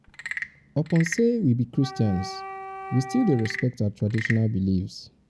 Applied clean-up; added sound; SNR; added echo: none; Wood / Percussion / Frog + Wind instrument, woodwind instrument; 12 dB; none.